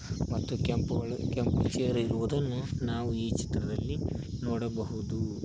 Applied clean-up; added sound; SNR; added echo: none; none; none; none.